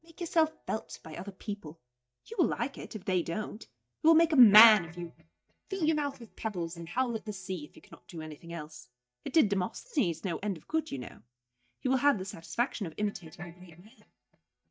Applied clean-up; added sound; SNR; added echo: neural mask model DeepFilterNet 3.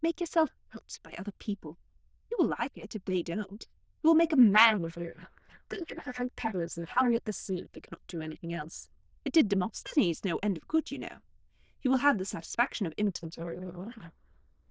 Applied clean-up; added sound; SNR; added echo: neural diffusion model UNIVERSE++.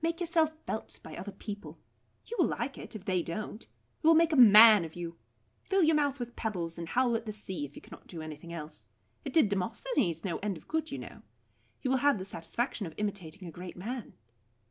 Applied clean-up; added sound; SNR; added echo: none; none; none; none.